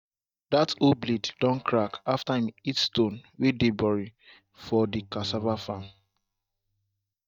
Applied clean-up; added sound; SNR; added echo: neural mask model DeepFilterNet 3.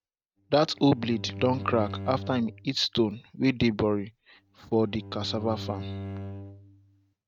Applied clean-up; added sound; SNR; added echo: neural mask model RNNoise.